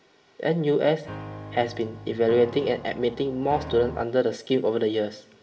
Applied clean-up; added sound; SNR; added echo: none; Piano; 13 dB; reverberation time 0.7 s.